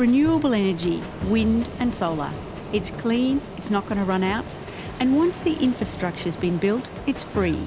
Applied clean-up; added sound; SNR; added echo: none; Ocean; 13 dB; none.